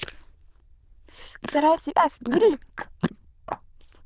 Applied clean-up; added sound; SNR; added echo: neural diffusion model UNIVERSE++.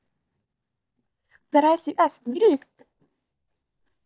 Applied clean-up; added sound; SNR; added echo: neural mask model DeepFilterNet 3.